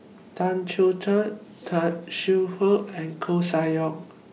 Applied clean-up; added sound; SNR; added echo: none; none; none; none.